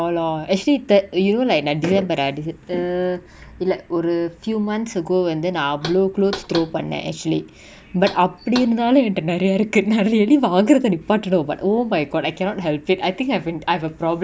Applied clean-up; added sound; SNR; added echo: none; Knock; 15 dB; none.